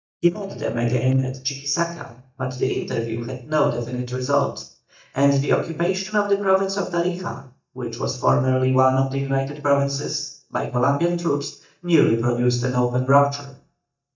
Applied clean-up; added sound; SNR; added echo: neural mask model DeepFilterNet 3.